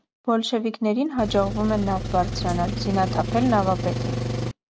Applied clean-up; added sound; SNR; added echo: none; Engine; 3 dB; none.